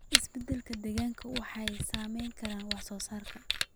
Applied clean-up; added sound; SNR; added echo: none; Camera; -1 dB; none.